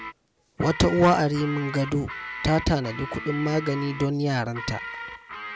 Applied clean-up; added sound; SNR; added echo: none; Guitar; 12 dB; none.